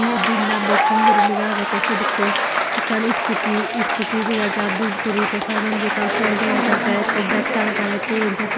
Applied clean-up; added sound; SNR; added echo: none; Applause / Crowd / Cheering; -3 dB; none.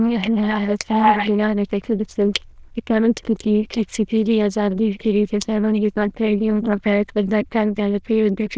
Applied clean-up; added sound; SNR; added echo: neural diffusion model UNIVERSE++.